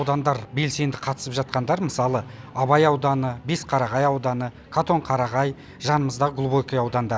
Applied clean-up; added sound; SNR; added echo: none; none; none; none.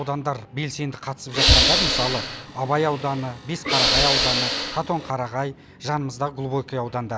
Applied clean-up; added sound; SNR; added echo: none; Hiss / Breathing; -5 dB; none.